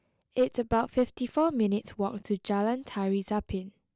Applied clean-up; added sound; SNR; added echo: none; none; none; none.